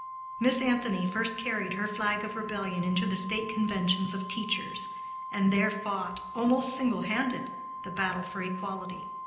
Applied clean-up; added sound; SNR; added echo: none; Organ; 10 dB; reverberation time 0.9 s.